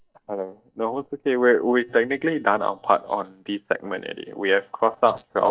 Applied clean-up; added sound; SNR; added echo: neural mask model DeepFilterNet 3.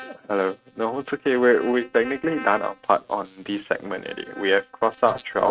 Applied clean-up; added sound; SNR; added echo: neural mask model RNNoise.